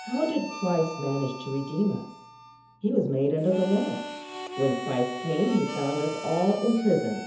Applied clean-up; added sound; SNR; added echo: none; Harmonica; 12 dB; reverberation time 0.7 s.